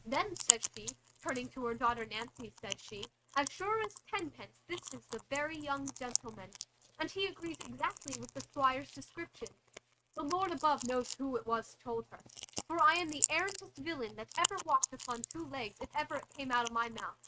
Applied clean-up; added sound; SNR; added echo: neural mask model RNNoise.